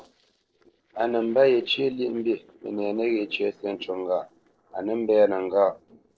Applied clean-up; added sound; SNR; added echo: neural separator model SepFormer DNS4.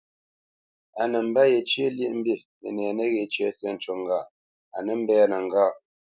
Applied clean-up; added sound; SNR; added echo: none; none; none; none.